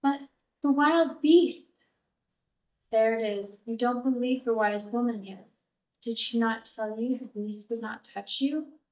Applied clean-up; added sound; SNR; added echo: neural mask model DeepFilterNet 3.